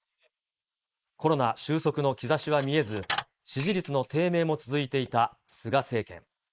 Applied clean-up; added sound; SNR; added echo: neural mask model Resemble Enhance denoiser.